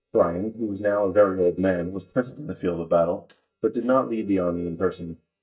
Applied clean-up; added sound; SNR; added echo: neural mask model DeepFilterNet 3.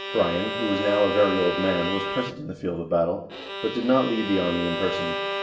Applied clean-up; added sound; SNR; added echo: none; Bowed string instrument; 5 dB; reverberation time 0.7 s.